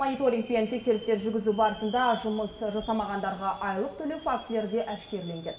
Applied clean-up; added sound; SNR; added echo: none; Subway, metro, underground; 19 dB; reverberation time 0.7 s.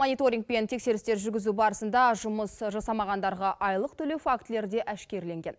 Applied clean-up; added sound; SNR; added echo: none; none; none; none.